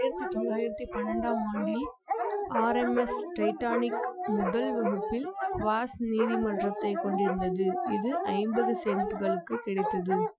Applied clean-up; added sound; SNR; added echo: classical method Wiener filter.